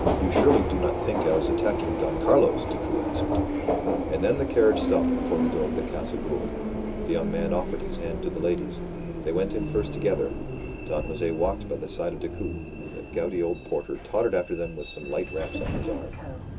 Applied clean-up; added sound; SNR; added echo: none; Subway, metro, underground; 1 dB; reverberation time 0.2 s.